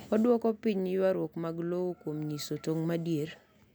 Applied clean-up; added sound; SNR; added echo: none; none; none; none.